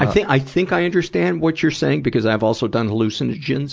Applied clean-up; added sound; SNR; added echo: none; none; none; none.